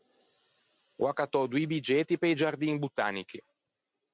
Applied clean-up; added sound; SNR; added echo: none; none; none; none.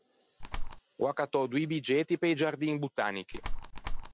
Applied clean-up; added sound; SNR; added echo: none; Bird; 0 dB; none.